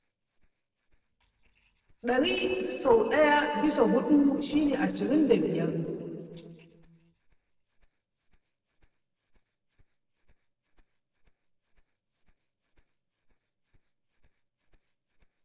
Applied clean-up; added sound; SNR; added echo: neural separator model SepFormer DNS4.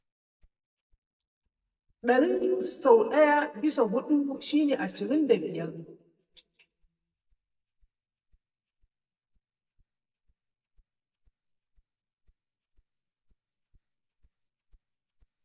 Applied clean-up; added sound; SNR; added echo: neural mask model DeepFilterNet 3.